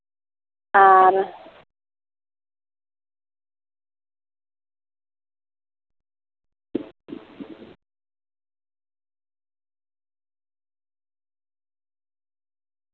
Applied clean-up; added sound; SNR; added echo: none; none; none; none.